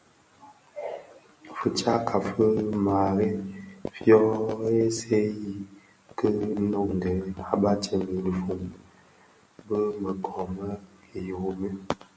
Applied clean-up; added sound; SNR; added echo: none; none; none; none.